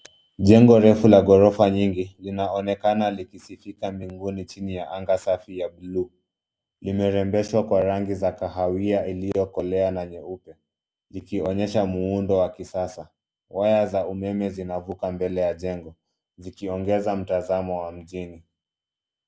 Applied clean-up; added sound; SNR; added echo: none; none; none; none.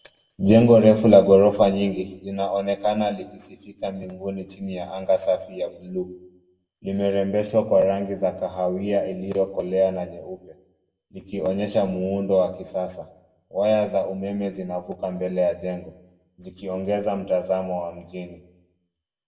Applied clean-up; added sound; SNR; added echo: none; none; none; reverberation time 0.7 s.